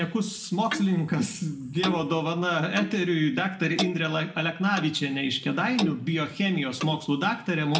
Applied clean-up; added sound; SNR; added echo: none; Clock; 11 dB; reverberation time 0.7 s.